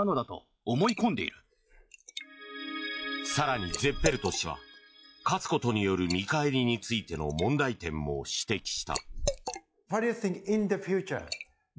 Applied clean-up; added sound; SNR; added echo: classical method log-MMSE.